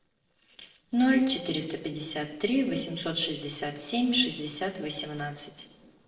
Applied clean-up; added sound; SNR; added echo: neural separator model SepFormer DNS4.